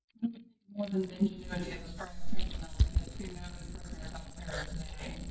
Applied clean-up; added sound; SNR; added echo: neural mask model DeepFilterNet 3.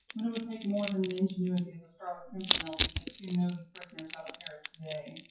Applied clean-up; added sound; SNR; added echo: classical method WPE with log-MMSE.